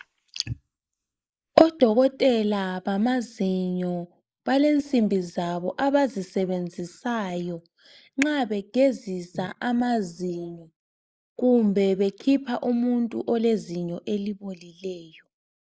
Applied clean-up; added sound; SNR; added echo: neural mask model Resemble Enhance denoiser.